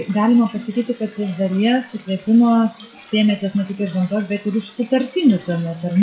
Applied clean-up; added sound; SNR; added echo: classical method WPE with log-MMSE.